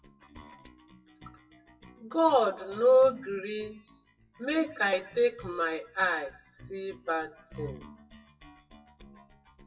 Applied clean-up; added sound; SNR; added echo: classical method WPE with log-MMSE.